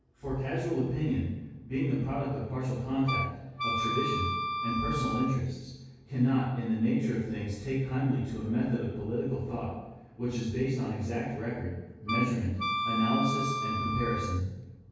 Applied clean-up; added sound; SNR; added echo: none; Wind instrument, woodwind instrument; 3 dB; reverberation time 1.3 s.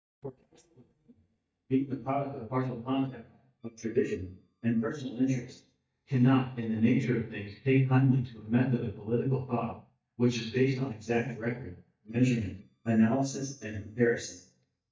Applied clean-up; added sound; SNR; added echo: neural mask model DeepFilterNet 3.